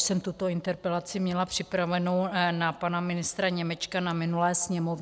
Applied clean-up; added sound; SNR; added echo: none; none; none; none.